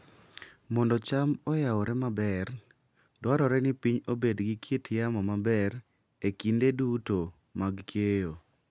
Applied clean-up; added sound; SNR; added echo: none; none; none; none.